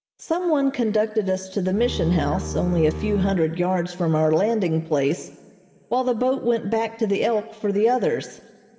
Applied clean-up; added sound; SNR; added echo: none; Bowed string instrument; 8 dB; reverberation time 2.6 s.